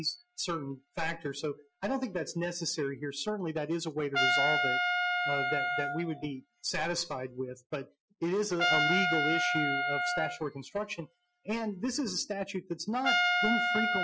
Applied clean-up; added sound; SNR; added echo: classical method Wiener filter.